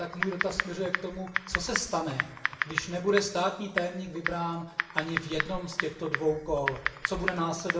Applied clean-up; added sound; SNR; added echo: none; Typing; 3 dB; reverberation time 0.7 s.